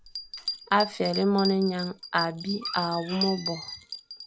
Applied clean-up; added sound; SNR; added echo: none; Bell; 8 dB; none.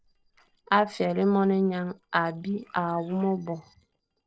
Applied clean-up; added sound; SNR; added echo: neural separator model SepFormer DNS4.